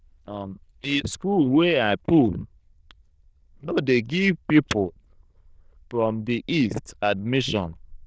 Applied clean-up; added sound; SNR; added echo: neural diffusion model UNIVERSE++.